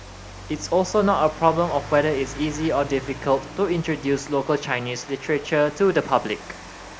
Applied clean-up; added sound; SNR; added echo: none; Rain; 15 dB; none.